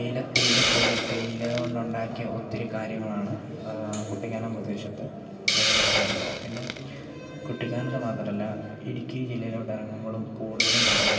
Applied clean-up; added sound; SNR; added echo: none; Hiss; -2 dB; reverberation time 2.3 s.